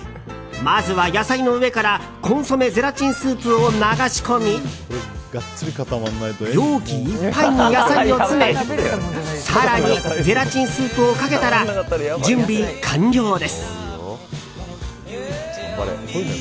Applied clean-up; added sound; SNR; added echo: none; none; none; none.